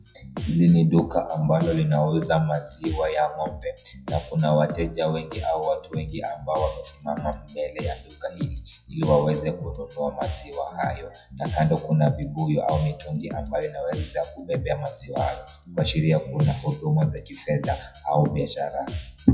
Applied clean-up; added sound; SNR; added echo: classical method WPE with log-MMSE.